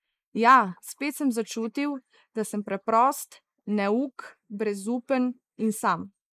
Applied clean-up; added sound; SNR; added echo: neural mask model Resemble Enhance denoiser.